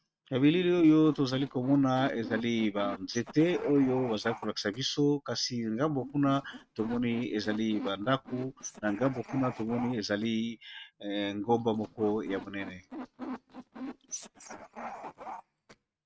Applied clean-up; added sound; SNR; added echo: neural mask model RNNoise.